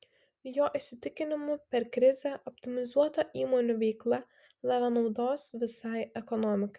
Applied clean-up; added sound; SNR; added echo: none; none; none; none.